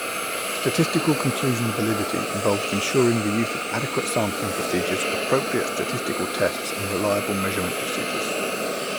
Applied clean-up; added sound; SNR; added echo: none; Hiss; 1 dB; none.